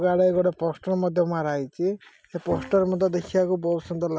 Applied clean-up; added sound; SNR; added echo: none; Bowed string instrument; 17 dB; none.